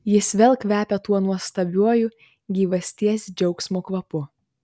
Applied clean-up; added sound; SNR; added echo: none; none; none; none.